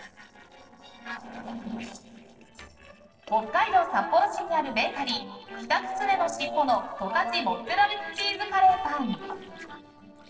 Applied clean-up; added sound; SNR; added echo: neural separator model SepFormer DNS4.